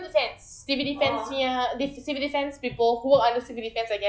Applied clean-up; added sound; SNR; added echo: classical method log-MMSE.